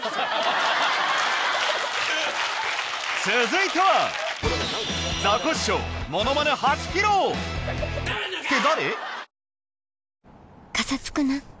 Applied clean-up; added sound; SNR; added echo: none; Chicken, rooster; 17 dB; none.